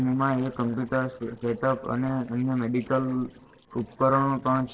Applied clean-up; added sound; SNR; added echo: neural separator model SepFormer DNS4.